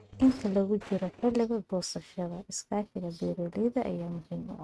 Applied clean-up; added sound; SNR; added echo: neural mask model RNNoise.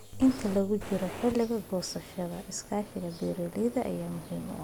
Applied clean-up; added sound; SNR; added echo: none; Fire; 15 dB; none.